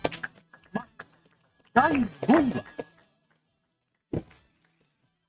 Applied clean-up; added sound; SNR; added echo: neural mask model RNNoise.